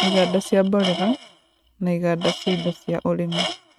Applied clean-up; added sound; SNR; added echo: neural mask model RNNoise.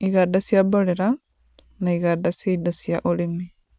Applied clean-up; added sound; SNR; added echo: none; none; none; none.